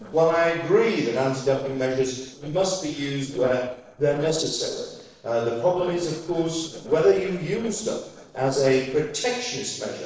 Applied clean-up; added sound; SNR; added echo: neural separator model SepFormer DNS4.